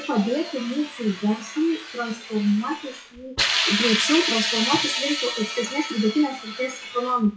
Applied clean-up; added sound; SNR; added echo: classical method WPE with log-MMSE.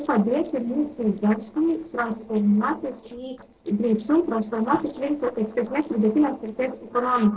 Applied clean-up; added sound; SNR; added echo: neural separator model SepFormer DNS4.